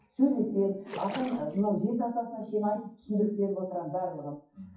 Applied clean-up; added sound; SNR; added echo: classical method WPE with log-MMSE.